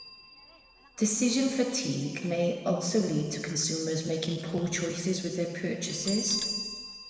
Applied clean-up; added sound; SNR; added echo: none; Bell; 12 dB; reverberation time 1.5 s.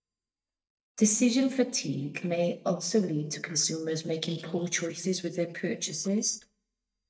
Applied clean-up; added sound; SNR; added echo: neural mask model DeepFilterNet 3.